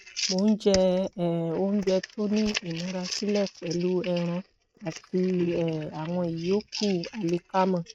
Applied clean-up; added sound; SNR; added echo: neural mask model RNNoise.